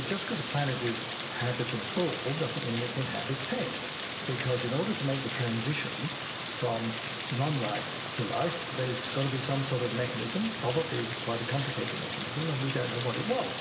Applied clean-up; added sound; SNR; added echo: none; Rain; 1 dB; reverberation time 1.7 s.